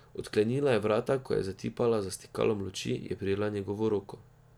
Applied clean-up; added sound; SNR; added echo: none; none; none; none.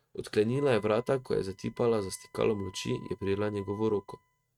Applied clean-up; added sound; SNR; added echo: neural mask model RNNoise.